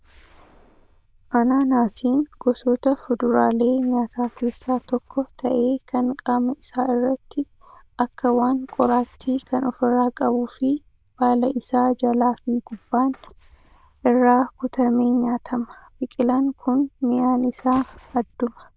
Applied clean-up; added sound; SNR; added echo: neural diffusion model UNIVERSE++.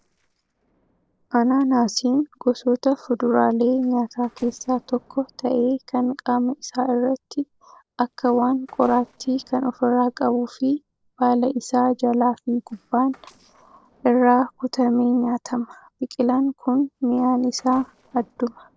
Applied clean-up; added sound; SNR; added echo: neural separator model SepFormer DNS4.